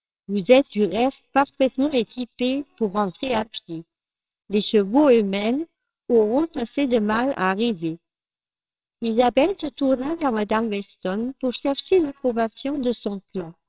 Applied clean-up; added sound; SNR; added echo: neural separator model SepFormer WHAMR!.